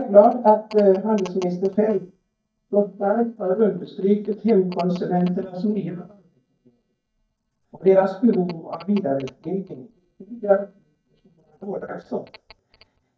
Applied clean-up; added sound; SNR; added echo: neural mask model DeepFilterNet 3.